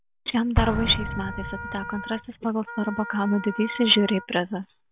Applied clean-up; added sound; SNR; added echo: none; Wind instrument, woodwind instrument + Explosion; 7 dB; none.